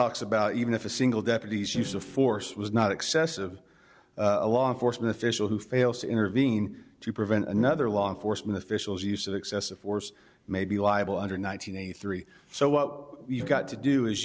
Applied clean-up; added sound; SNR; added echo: none; Drum; 20 dB; none.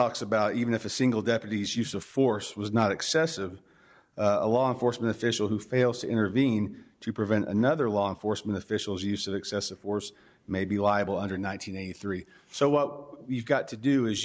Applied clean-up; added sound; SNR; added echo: neural mask model Resemble Enhance denoiser.